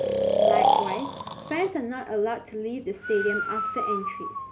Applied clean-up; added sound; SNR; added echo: none; Breathing; -4 dB; none.